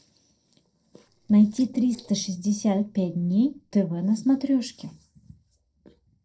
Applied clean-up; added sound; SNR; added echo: neural separator model SepFormer DNS4.